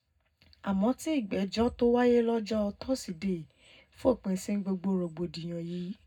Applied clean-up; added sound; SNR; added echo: none; none; none; reverberation time 0.3 s.